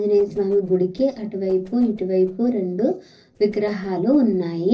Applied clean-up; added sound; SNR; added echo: neural separator model SepFormer DNS4.